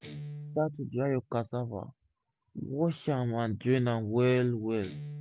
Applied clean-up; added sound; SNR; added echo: none; Guitar; 17 dB; none.